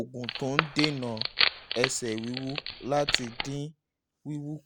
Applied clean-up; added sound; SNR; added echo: none; Wood; -1 dB; none.